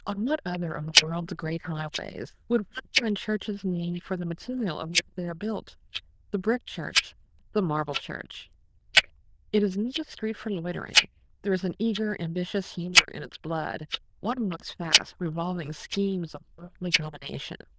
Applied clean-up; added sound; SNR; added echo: neural diffusion model UNIVERSE++.